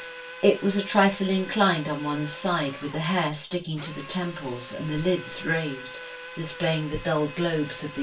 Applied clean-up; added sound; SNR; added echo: none; Drill; 10 dB; reverberation time 0.2 s.